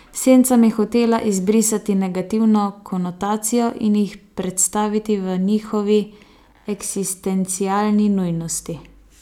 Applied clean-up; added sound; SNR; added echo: none; none; none; none.